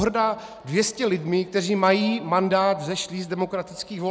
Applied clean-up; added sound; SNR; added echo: none; none; none; none.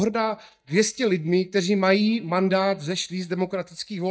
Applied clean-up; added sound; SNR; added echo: neural mask model DeepFilterNet 3.